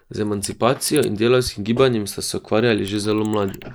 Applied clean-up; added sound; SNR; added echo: neural mask model Resemble Enhance denoiser.